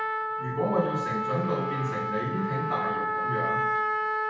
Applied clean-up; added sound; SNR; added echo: none; Trumpet; -2 dB; reverberation time 0.9 s.